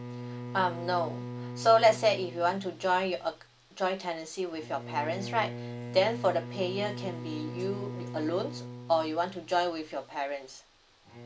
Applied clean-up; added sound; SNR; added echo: none; Bowed string instrument; 11 dB; none.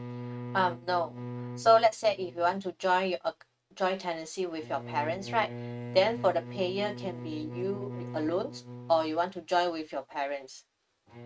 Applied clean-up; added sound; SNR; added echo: neural mask model RNNoise.